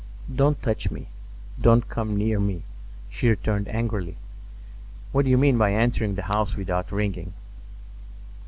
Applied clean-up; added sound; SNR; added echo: none; none; none; none.